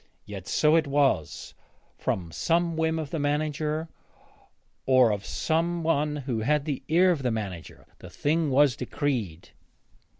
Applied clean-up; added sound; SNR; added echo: none; none; none; none.